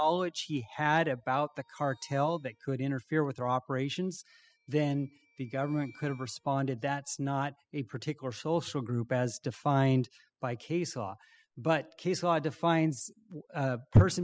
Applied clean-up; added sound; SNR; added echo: classical method spectral subtraction.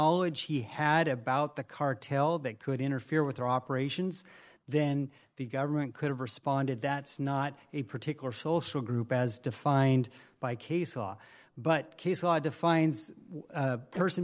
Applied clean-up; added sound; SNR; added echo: neural mask model Resemble Enhance denoiser.